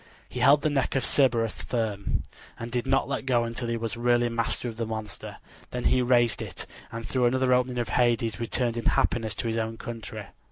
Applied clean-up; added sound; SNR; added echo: none; none; none; none.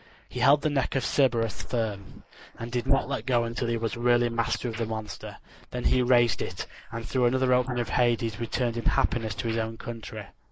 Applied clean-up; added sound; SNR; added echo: neural mask model Resemble Enhance denoiser.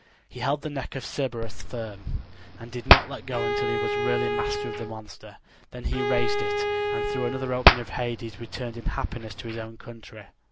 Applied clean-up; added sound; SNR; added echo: none; Bowed string instrument + Hands; -4 dB; none.